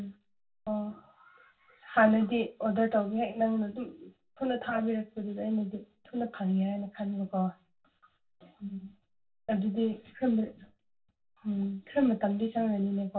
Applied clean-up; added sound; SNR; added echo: none; none; none; reverberation time 0.2 s.